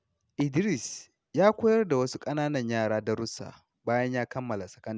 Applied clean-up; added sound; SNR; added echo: none; none; none; none.